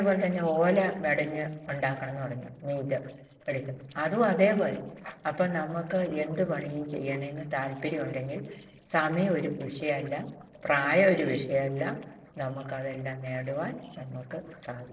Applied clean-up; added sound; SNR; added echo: neural separator model SepFormer DNS4.